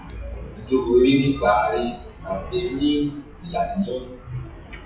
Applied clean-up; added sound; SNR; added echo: classical method WPE with log-MMSE.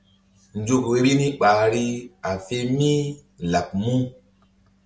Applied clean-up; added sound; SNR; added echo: none; none; none; none.